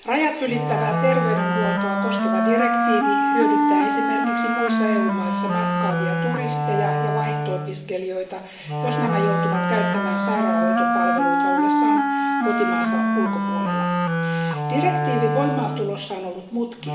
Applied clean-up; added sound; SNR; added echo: none; Wind instrument, woodwind instrument; -5 dB; reverberation time 1.0 s.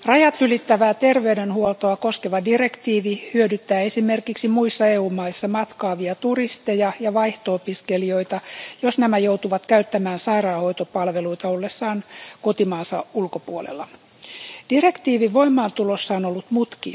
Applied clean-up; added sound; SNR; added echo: none; none; none; none.